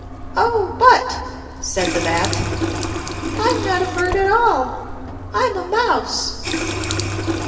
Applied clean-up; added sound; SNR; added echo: none; Water tap, faucet; 5 dB; reverberation time 1.8 s.